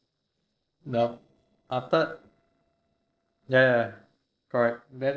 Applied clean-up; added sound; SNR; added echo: neural separator model SepFormer DNS4.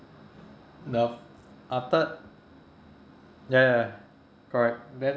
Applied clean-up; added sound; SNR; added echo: none; none; none; none.